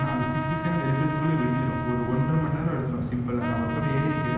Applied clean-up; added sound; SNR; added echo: none; Trumpet; 7 dB; none.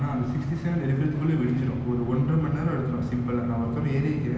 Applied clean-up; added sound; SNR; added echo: none; none; none; none.